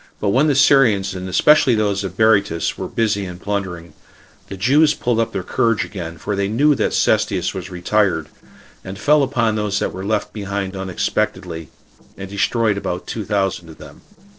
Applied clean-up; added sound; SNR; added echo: neural separator model SepFormer DNS4.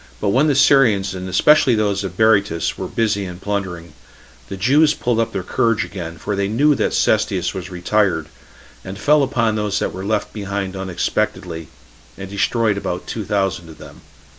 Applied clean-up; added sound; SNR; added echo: none; none; none; none.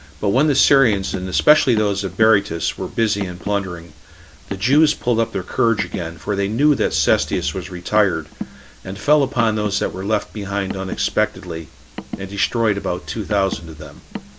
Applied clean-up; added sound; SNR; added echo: none; Car; 14 dB; none.